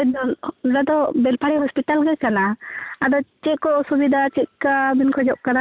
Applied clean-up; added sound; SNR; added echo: none; none; none; none.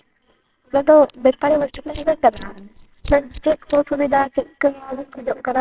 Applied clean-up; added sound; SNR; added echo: neural separator model SepFormer WHAMR!.